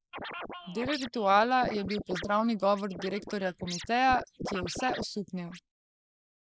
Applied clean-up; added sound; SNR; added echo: neural mask model Resemble Enhance denoiser.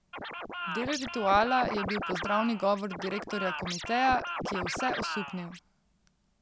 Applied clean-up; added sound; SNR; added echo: none; Scratching (performance technique); 5 dB; none.